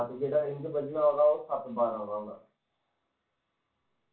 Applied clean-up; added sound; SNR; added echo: none; none; none; reverberation time 0.3 s.